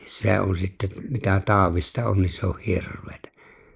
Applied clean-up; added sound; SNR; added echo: neural mask model Resemble Enhance denoiser.